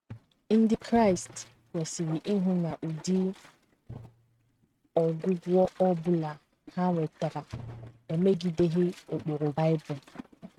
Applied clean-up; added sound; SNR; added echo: neural mask model RNNoise.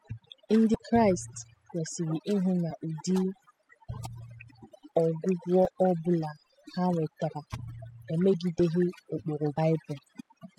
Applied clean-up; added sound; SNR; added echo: classical method spectral subtraction.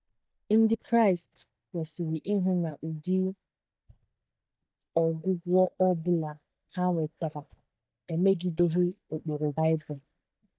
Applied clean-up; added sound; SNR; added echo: neural mask model DeepFilterNet 3.